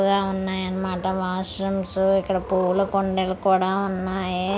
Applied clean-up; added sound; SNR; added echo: none; Cat; 19 dB; none.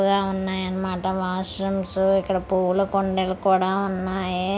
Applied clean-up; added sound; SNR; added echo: none; none; none; none.